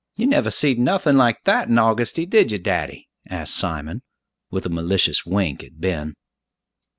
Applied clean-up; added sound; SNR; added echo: none; none; none; none.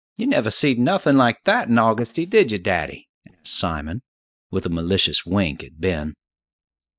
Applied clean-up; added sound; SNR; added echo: neural mask model DeepFilterNet 3.